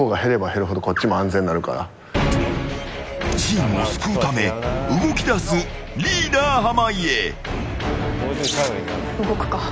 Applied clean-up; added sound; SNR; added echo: none; Hi-hat; 17 dB; none.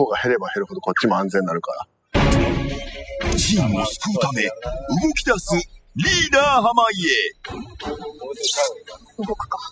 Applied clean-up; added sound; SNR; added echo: classical method spectral subtraction.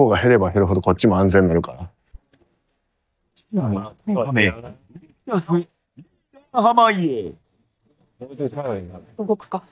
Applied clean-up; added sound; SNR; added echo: neural mask model DeepFilterNet 3.